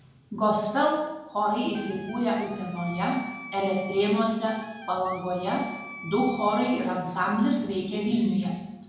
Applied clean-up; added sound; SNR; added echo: none; Wind instrument, woodwind instrument; 18 dB; reverberation time 0.9 s.